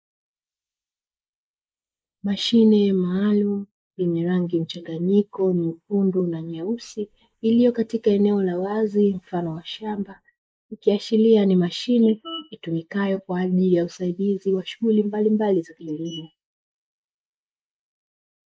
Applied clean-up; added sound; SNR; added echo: neural mask model Resemble Enhance denoiser.